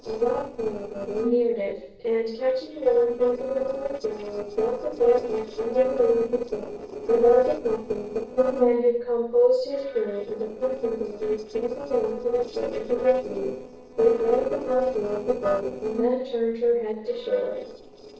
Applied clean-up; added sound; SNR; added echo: neural separator model SepFormer DNS4.